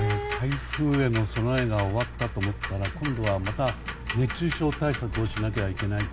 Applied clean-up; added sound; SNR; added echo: none; Tick-tock; 7 dB; none.